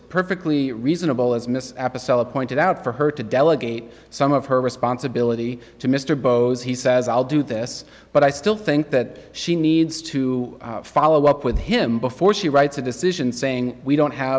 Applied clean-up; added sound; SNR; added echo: none; none; none; none.